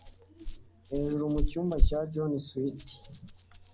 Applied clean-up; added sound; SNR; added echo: none; Rattle; -3 dB; none.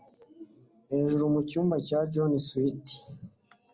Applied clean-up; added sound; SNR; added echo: none; none; none; none.